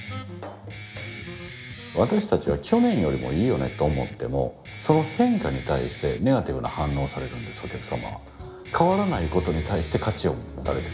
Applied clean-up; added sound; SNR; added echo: none; Guitar; 15 dB; reverberation time 1.4 s.